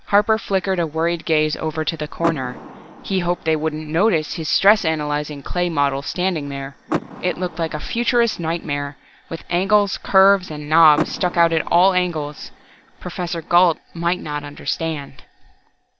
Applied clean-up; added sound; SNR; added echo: none; Door / Car; 12 dB; none.